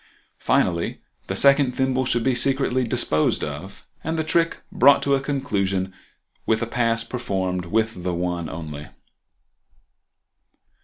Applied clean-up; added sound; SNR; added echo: none; none; none; none.